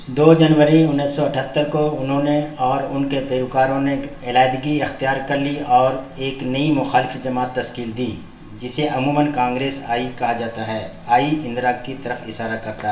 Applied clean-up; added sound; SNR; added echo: none; none; none; reverberation time 0.7 s.